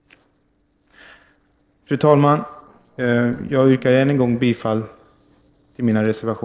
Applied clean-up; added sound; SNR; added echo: neural separator model SepFormer DNS4.